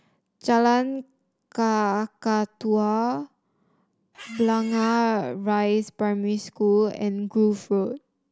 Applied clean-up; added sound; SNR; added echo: none; Squeak; 18 dB; none.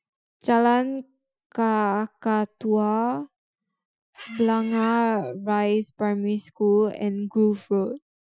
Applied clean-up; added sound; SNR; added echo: classical method Wiener filter.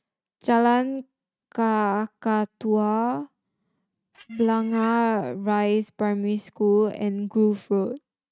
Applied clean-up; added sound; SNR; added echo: neural mask model RNNoise.